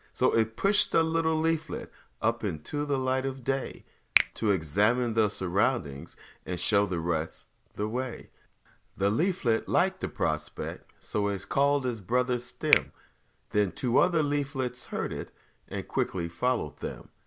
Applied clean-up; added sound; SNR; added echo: none; Finger snapping; 7 dB; none.